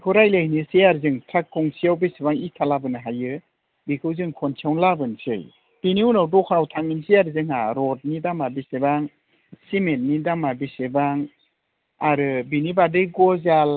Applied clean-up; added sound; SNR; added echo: none; none; none; none.